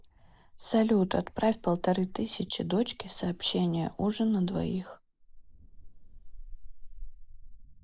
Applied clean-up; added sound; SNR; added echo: neural mask model Resemble Enhance denoiser.